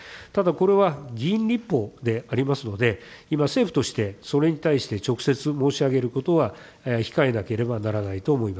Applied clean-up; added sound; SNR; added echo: none; none; none; none.